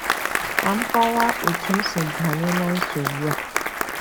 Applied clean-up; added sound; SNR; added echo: none; Applause; 1 dB; none.